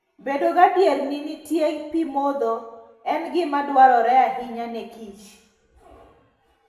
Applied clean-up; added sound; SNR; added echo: none; none; none; reverberation time 0.8 s.